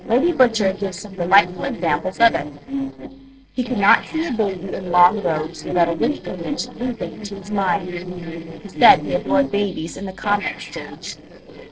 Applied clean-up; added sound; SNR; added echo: neural separator model SepFormer DNS4.